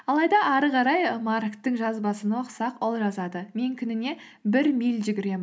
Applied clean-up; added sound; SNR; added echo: none; none; none; none.